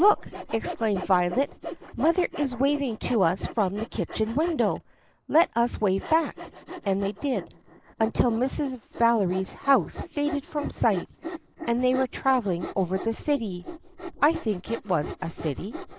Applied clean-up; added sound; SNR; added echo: neural mask model Resemble Enhance denoiser.